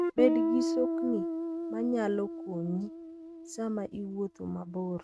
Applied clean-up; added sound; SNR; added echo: neural mask model RNNoise.